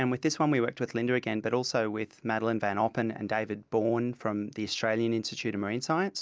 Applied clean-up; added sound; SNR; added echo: none; none; none; none.